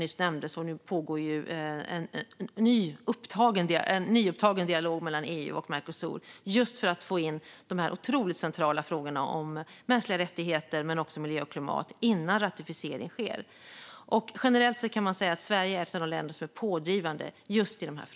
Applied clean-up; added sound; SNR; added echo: none; none; none; none.